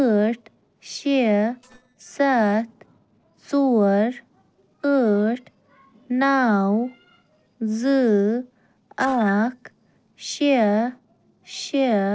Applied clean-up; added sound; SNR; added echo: neural separator model SepFormer DNS4.